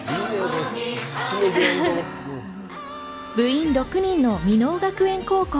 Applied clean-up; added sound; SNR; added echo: none; none; none; none.